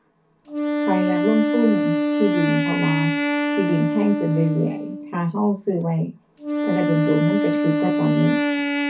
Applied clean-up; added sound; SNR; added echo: none; Wind instrument, woodwind instrument; -1 dB; reverberation time 0.3 s.